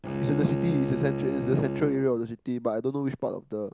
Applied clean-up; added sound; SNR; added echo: none; Bowed string instrument; 4 dB; none.